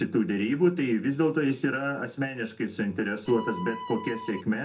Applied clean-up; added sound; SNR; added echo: none; Bowed string instrument; 11 dB; reverberation time 0.2 s.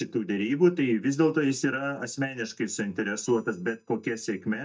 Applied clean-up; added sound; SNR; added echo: neural mask model DeepFilterNet 3.